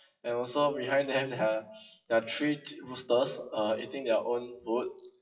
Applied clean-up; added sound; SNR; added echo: classical method WPE with log-MMSE.